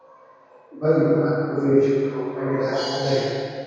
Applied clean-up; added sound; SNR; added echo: none; none; none; reverberation time 2.2 s.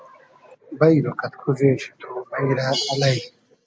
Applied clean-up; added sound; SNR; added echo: none; none; none; none.